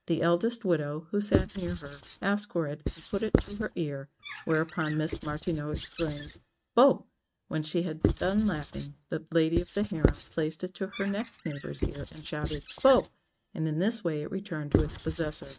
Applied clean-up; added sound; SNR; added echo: neural mask model RNNoise.